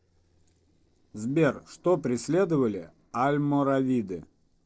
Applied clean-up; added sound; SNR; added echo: neural separator model SepFormer DNS4.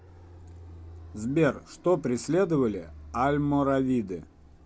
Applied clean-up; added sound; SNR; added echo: none; Fixed-wing aircraft, airplane; 20 dB; none.